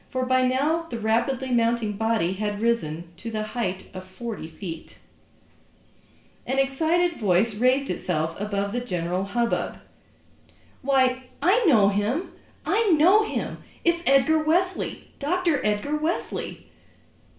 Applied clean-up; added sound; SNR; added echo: none; none; none; reverberation time 0.5 s.